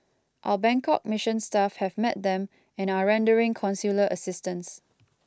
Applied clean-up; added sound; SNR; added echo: none; none; none; none.